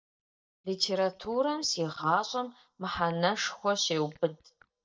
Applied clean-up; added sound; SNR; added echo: neural mask model DeepFilterNet 3.